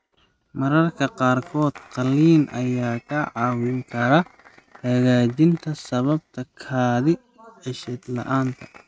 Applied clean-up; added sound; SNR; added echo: neural mask model RNNoise.